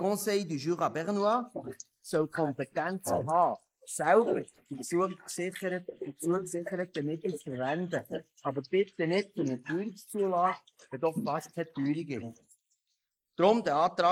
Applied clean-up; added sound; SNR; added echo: neural mask model Resemble Enhance denoiser.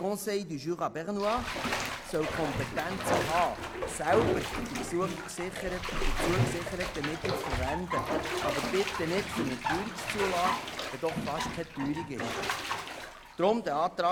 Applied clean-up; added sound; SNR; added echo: none; Bathtub (filling or washing); 1 dB; none.